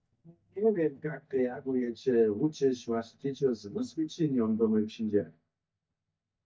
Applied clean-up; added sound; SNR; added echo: neural mask model DeepFilterNet 3.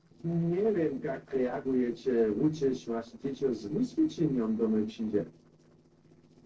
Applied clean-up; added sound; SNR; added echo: neural separator model SepFormer DNS4.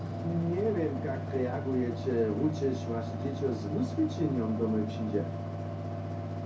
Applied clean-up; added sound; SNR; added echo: none; Mechanical fan; 3 dB; reverberation time 0.3 s.